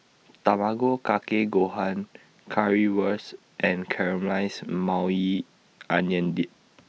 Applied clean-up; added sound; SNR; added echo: none; none; none; none.